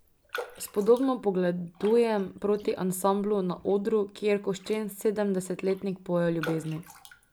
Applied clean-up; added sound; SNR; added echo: none; Raindrop; 19 dB; none.